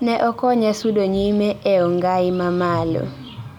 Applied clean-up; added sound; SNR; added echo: none; none; none; none.